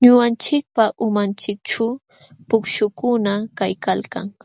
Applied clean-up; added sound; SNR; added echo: none; none; none; none.